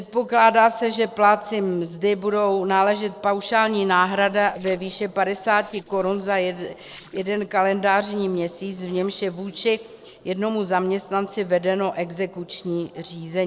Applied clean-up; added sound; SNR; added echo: neural separator model SepFormer DNS4.